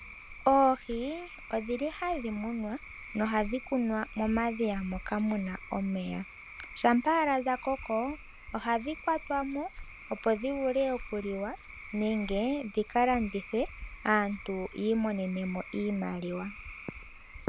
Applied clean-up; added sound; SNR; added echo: none; Cricket / Frog; 13 dB; none.